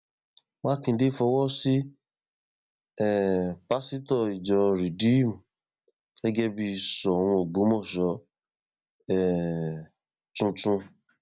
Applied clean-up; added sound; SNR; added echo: none; none; none; none.